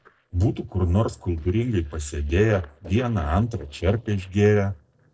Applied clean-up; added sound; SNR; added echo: neural separator model SepFormer DNS4.